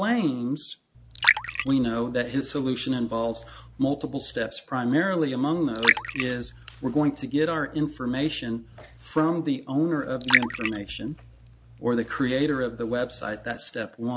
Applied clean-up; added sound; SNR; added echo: none; Liquid; 5 dB; none.